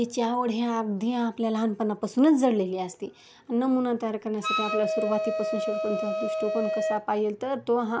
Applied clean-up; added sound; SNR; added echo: none; Wind instrument, woodwind instrument; 3 dB; none.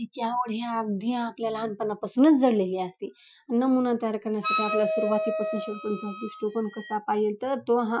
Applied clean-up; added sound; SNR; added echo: classical method Wiener filter.